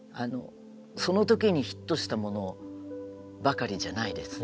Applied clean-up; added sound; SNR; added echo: none; none; none; none.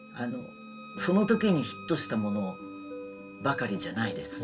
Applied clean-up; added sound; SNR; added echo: none; Wind instrument, woodwind instrument; 18 dB; reverberation time 0.2 s.